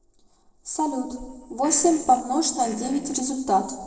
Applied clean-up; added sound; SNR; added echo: neural separator model SepFormer DNS4.